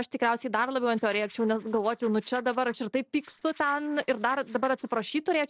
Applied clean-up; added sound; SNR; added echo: neural separator model SepFormer DNS4.